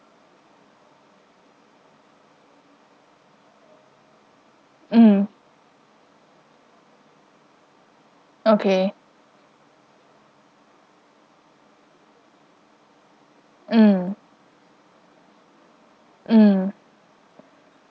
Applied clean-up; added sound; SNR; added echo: none; none; none; none.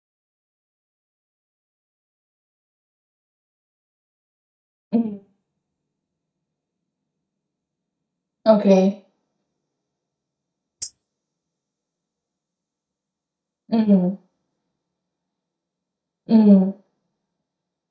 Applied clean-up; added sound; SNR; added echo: neural mask model DeepFilterNet 3.